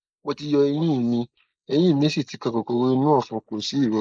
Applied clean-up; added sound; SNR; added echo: neural mask model Resemble Enhance denoiser.